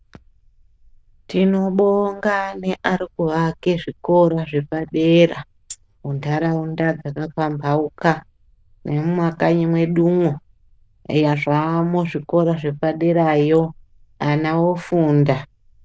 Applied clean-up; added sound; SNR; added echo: neural diffusion model UNIVERSE++.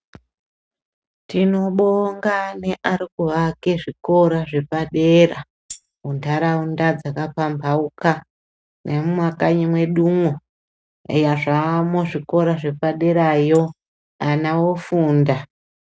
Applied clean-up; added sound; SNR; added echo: neural mask model RNNoise.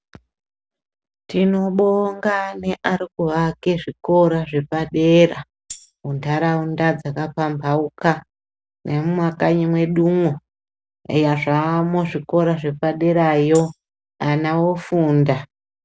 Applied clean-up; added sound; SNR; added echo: none; Tambourine; 17 dB; none.